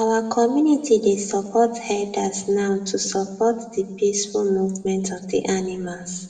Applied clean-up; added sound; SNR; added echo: none; none; none; reverberation time 1.0 s.